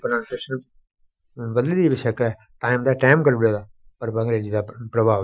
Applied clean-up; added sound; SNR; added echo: classical method Wiener filter.